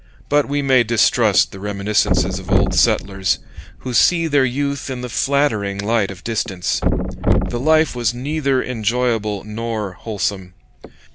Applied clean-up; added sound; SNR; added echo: none; Thump, thud; 5 dB; none.